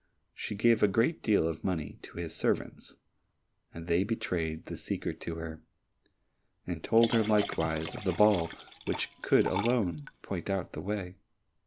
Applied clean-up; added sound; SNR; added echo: none; Liquid; 10 dB; none.